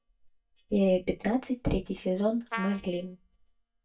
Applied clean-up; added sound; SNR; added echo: neural mask model DeepFilterNet 3.